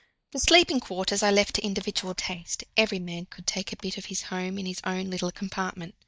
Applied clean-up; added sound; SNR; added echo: neural mask model DeepFilterNet 3.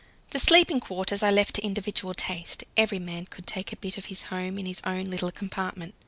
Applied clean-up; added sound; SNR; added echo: none; none; none; none.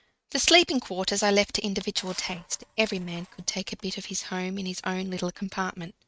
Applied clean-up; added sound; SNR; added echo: neural mask model RNNoise.